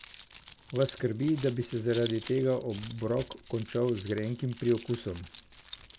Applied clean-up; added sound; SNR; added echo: none; Keys jangling; 17 dB; none.